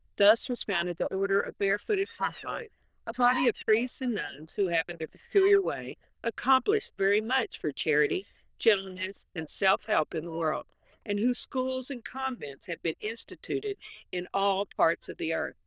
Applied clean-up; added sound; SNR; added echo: neural diffusion model UNIVERSE++.